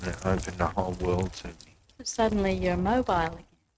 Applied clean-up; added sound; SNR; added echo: neural mask model RNNoise.